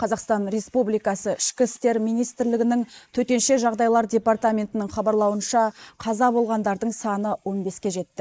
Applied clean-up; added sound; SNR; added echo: neural mask model Resemble Enhance denoiser.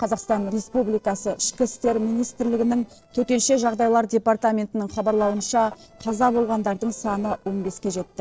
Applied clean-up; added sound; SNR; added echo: neural separator model SepFormer DNS4.